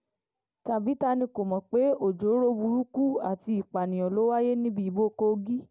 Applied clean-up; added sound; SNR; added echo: none; none; none; none.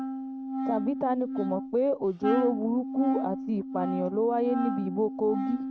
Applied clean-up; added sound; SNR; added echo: neural mask model RNNoise.